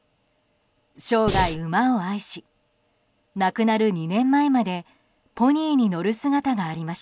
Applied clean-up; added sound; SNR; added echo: none; Breathing; 3 dB; none.